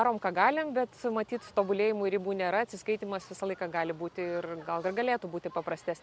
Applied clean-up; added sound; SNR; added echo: none; none; none; none.